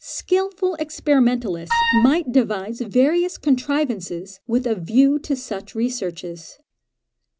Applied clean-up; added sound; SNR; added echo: none; Wind instrument, woodwind instrument; 1 dB; none.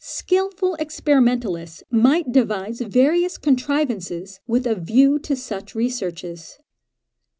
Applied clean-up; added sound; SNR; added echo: none; none; none; none.